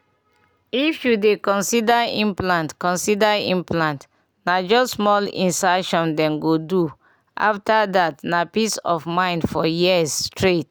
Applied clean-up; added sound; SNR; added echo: none; none; none; none.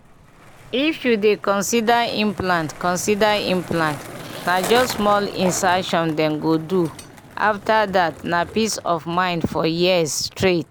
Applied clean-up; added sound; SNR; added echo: none; Skateboard; 15 dB; none.